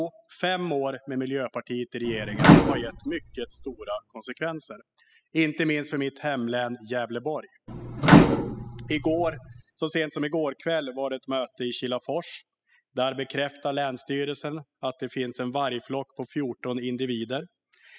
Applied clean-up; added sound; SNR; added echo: classical method spectral subtraction.